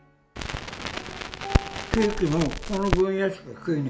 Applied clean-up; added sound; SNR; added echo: none; Crackle; 1 dB; none.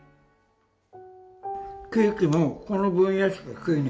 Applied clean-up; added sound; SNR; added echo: none; none; none; none.